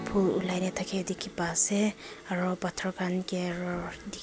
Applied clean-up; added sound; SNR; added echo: none; Strum; 16 dB; none.